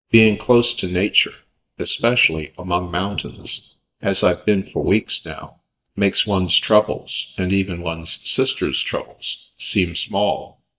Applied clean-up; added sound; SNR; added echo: neural mask model DeepFilterNet 3.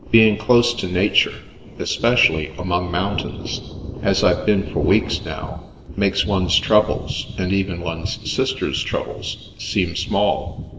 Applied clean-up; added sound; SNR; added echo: none; Thunder; 11 dB; reverberation time 1.9 s.